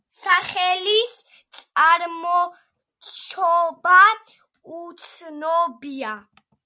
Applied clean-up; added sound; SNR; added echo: none; none; none; none.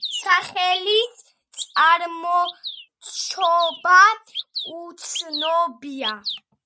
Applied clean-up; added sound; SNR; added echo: neural mask model RNNoise.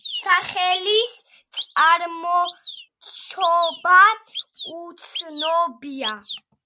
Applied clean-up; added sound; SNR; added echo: none; Bird vocalization, bird call, bird song; 12 dB; none.